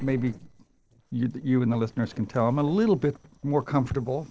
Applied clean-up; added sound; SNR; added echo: neural separator model SepFormer DNS4.